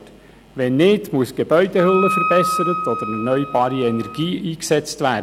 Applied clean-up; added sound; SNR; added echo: none; Wind instrument, woodwind instrument; 5 dB; none.